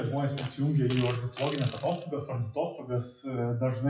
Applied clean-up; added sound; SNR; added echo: classical method WPE with log-MMSE.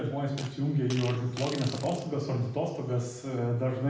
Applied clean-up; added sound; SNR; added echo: none; Fart; 15 dB; reverberation time 0.8 s.